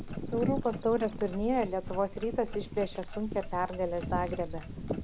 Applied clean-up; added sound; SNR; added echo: none; Bird vocalization, bird call, bird song + Clock; 5 dB; none.